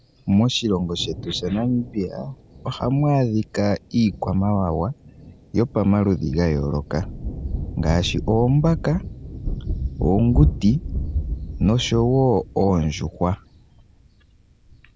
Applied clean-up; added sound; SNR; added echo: none; Thunder; 8 dB; none.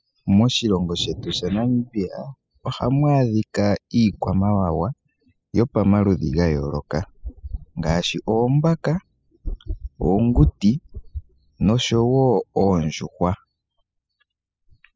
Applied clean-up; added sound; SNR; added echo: classical method spectral subtraction.